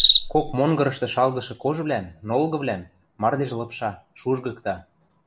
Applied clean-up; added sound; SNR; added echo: none; Cricket; 3 dB; none.